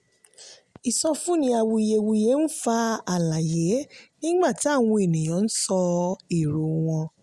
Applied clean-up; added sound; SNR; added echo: none; none; none; none.